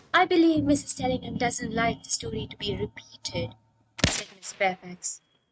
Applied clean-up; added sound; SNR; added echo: neural mask model RNNoise.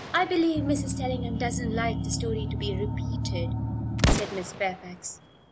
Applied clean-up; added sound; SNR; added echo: none; Explosion + Engine; -1 dB; none.